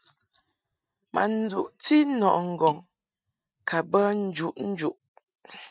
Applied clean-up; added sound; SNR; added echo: neural mask model RNNoise.